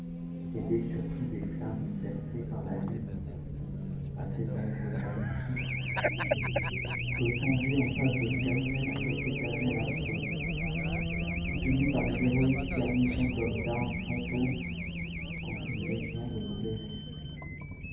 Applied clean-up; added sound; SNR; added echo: none; Race car, auto racing / Alarm; -1 dB; reverberation time 0.7 s.